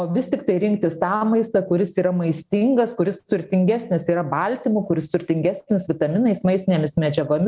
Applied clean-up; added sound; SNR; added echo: none; none; none; none.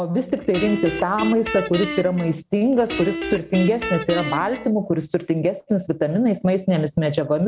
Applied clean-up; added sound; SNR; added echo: none; Guitar; 8 dB; none.